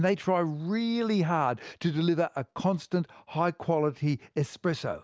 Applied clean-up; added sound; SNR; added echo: none; none; none; none.